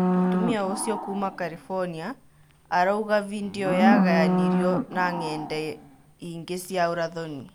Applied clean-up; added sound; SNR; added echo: none; Livestock, farm animals, working animals; 0 dB; none.